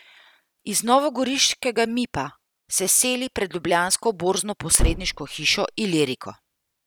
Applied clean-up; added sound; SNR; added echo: none; Gunshot, gunfire; 1 dB; none.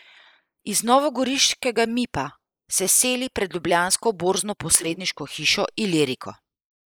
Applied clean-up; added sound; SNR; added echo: neural mask model Resemble Enhance denoiser.